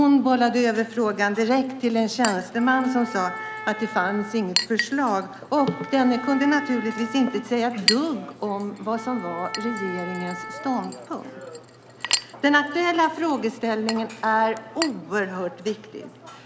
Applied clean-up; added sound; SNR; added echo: none; Chink, clink + Wind instrument, woodwind instrument; 10 dB; none.